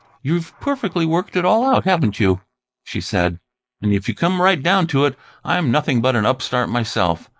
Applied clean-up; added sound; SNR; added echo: neural mask model Resemble Enhance denoiser.